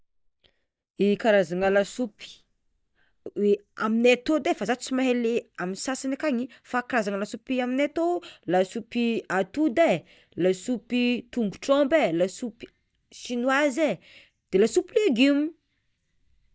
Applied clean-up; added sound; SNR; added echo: neural mask model DeepFilterNet 3.